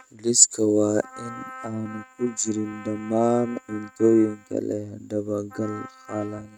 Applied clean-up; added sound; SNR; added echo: neural mask model RNNoise.